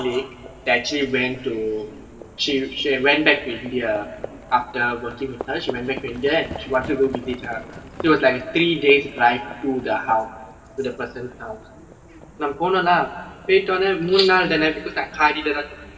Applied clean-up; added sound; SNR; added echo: none; Livestock, farm animals, working animals; 17 dB; reverberation time 2.8 s.